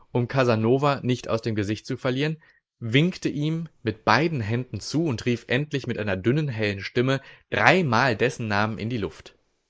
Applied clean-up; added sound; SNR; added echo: neural mask model Resemble Enhance denoiser.